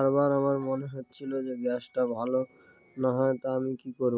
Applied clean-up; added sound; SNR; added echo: none; none; none; none.